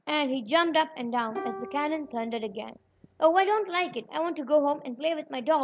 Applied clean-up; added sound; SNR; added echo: none; Plucked string instrument; 14 dB; none.